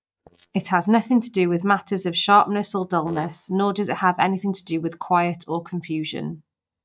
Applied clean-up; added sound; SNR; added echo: neural mask model DeepFilterNet 3.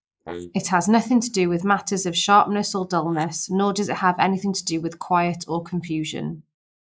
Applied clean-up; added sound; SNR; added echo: neural mask model Resemble Enhance denoiser.